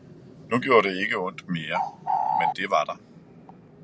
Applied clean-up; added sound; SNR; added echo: none; Bird; -2 dB; none.